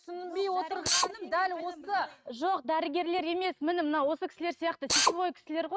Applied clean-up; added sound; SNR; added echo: neural mask model RNNoise.